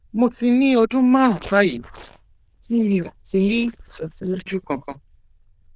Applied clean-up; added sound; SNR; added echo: neural diffusion model UNIVERSE++.